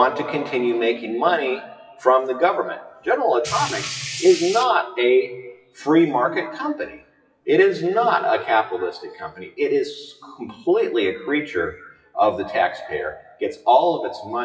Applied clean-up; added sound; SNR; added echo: classical method WPE with log-MMSE.